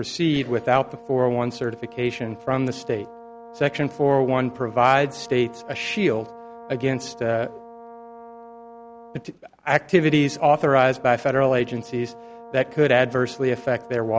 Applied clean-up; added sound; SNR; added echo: none; Brass instrument; 19 dB; none.